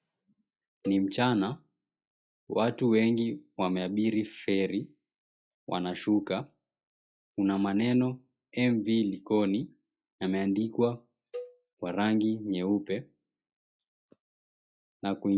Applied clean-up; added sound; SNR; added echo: classical method log-MMSE.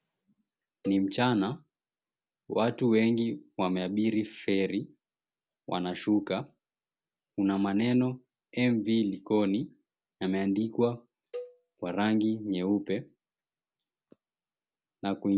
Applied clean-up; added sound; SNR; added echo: none; Cowbell; 17 dB; none.